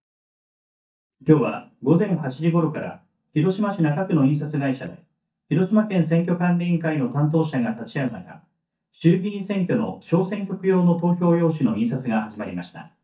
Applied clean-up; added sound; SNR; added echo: neural mask model DeepFilterNet 3.